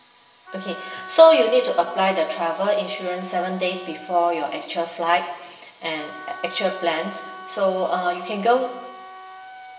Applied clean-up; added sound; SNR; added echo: none; Wind instrument, woodwind instrument; 16 dB; reverberation time 1.0 s.